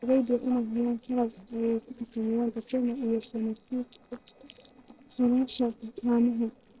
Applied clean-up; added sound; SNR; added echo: neural separator model SepFormer DNS4.